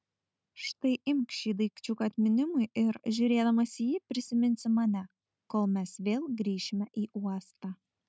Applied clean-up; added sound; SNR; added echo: none; none; none; none.